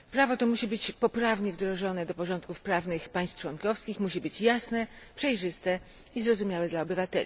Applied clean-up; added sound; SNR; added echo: none; none; none; none.